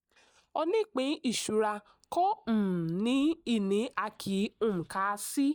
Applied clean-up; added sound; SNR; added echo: neural mask model DeepFilterNet 3.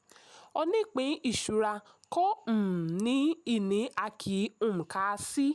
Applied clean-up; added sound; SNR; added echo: none; none; none; none.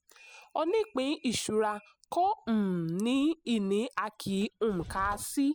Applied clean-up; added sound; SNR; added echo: classical method spectral subtraction.